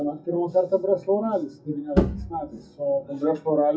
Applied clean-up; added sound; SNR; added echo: classical method WPE with log-MMSE.